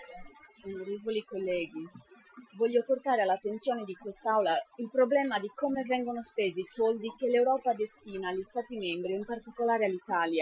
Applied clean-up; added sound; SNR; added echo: classical method Wiener filter.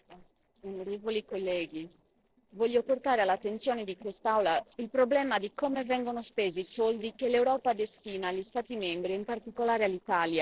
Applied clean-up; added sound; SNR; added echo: neural separator model SepFormer DNS4.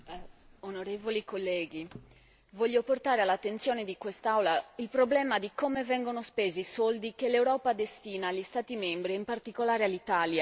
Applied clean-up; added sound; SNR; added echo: none; none; none; none.